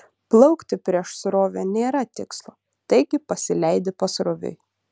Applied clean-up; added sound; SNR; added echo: none; none; none; none.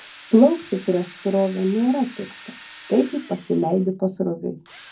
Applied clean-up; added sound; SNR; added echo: none; Drill; 19 dB; reverberation time 0.3 s.